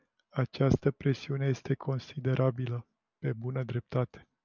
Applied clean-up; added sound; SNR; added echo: none; none; none; none.